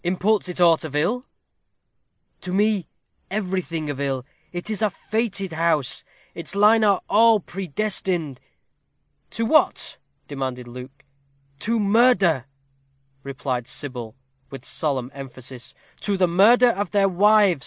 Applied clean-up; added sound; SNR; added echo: none; none; none; none.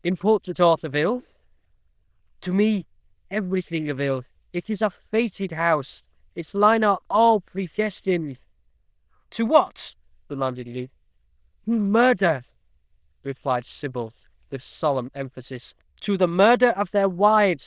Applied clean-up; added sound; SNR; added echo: neural diffusion model UNIVERSE++.